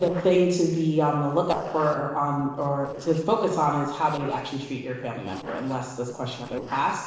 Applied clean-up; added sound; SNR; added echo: neural separator model SepFormer DNS4.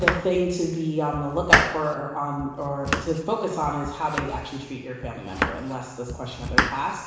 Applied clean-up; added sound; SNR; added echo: none; Domestic sounds, home sounds; 1 dB; reverberation time 1.0 s.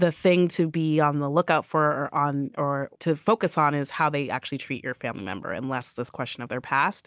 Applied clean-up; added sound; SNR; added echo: none; none; none; none.